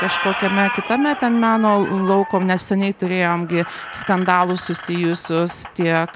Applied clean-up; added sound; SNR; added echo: none; Squeak; 10 dB; none.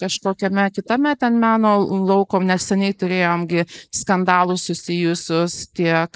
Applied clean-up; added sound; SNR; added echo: neural mask model Resemble Enhance denoiser.